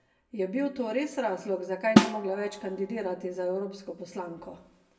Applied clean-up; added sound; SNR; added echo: none; Snare drum; -4 dB; reverberation time 0.2 s.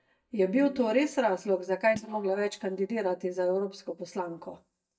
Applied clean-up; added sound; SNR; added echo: neural mask model DeepFilterNet 3.